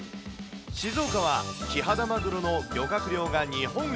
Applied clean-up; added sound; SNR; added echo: none; none; none; none.